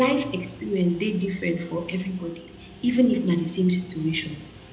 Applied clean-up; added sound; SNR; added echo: none; Guitar; 19 dB; reverberation time 0.7 s.